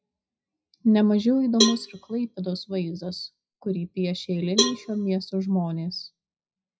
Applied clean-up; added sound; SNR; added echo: classical method WPE with log-MMSE.